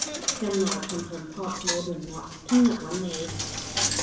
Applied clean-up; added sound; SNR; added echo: none; Coin (dropping); 3 dB; reverberation time 0.7 s.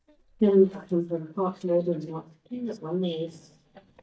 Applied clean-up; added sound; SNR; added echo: neural mask model DeepFilterNet 3.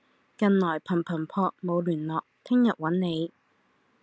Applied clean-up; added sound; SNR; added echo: none; none; none; none.